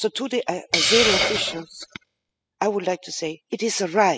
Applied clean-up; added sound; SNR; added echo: classical method spectral subtraction.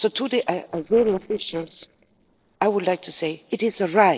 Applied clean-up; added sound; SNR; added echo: neural separator model SepFormer DNS4.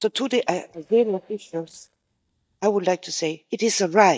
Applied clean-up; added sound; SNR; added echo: neural mask model DeepFilterNet 3.